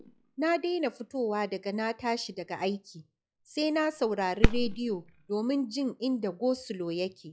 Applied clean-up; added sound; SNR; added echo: classical method log-MMSE.